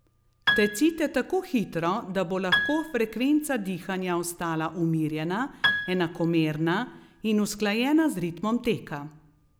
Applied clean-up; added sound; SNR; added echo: none; Piano; 5 dB; none.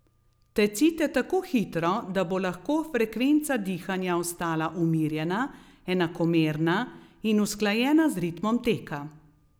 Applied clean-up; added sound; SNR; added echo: none; none; none; none.